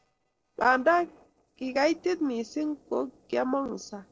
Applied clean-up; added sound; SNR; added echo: neural separator model SepFormer DNS4.